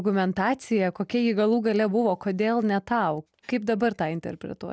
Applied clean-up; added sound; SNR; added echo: none; none; none; none.